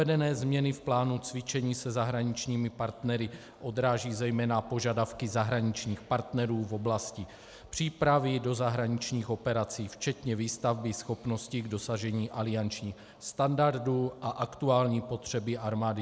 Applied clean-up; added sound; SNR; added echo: none; none; none; none.